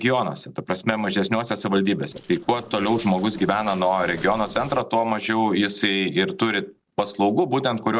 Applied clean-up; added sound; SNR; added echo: neural separator model SepFormer DNS4.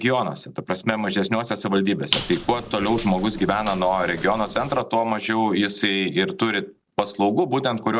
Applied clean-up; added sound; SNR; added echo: none; Squeak; 10 dB; none.